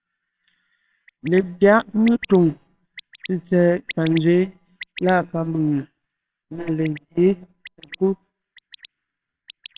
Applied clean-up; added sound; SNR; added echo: neural separator model SepFormer WHAMR!.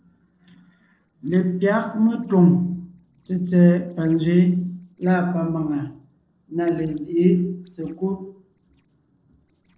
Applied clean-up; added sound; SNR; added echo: neural separator model SepFormer DNS4.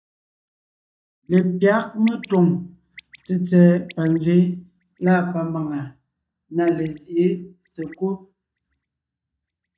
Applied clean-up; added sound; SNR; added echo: neural mask model DeepFilterNet 3.